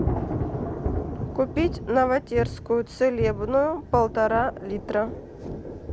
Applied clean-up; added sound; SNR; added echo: none; Thunder / Rain; 5 dB; none.